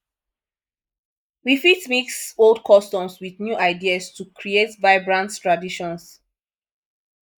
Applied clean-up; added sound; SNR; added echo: neural mask model Resemble Enhance denoiser.